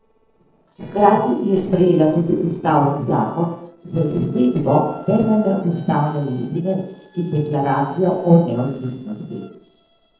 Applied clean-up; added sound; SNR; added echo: neural separator model SepFormer DNS4.